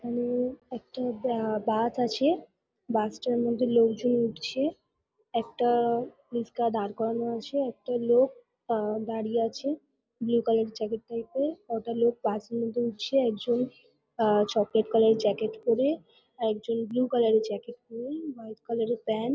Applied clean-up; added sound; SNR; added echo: none; none; none; none.